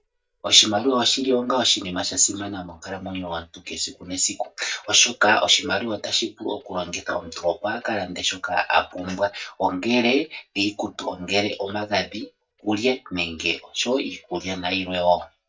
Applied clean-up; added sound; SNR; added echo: neural mask model DeepFilterNet 3.